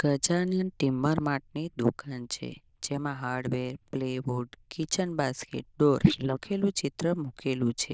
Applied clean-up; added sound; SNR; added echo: neural diffusion model UNIVERSE++.